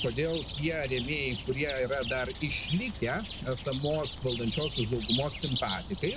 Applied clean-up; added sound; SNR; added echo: none; Chirp, tweet; 7 dB; none.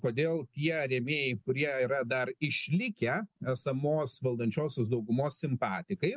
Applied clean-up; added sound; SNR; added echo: none; none; none; none.